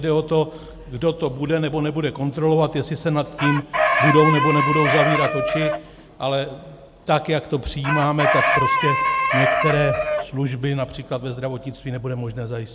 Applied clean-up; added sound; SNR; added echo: none; Chicken, rooster; -2 dB; none.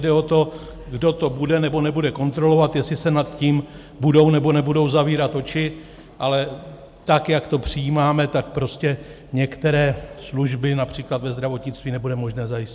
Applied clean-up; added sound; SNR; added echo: none; none; none; none.